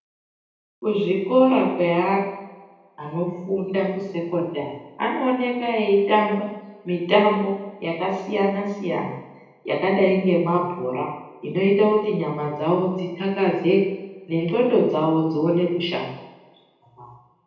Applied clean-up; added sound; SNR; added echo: none; none; none; reverberation time 0.9 s.